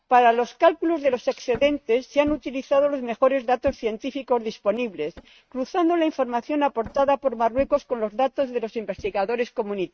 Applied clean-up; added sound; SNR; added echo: neural mask model RNNoise.